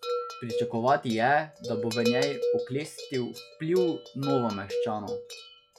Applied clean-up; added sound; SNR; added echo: classical method log-MMSE.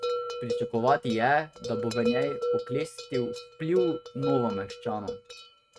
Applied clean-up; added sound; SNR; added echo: neural mask model RNNoise.